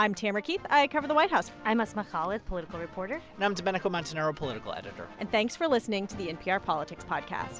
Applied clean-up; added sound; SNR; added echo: none; none; none; none.